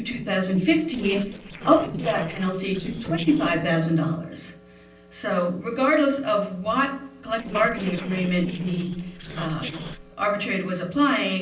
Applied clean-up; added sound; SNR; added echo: neural separator model SepFormer DNS4.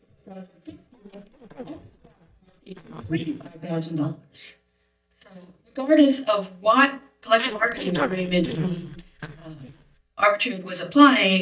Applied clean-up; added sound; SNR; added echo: neural mask model DeepFilterNet 3.